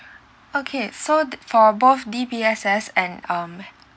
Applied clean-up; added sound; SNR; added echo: none; none; none; none.